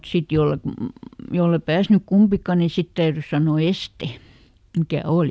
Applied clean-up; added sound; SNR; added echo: none; none; none; none.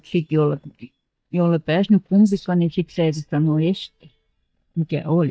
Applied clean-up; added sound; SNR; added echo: neural mask model DeepFilterNet 3.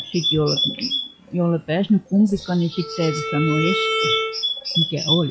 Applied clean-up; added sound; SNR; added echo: classical method log-MMSE.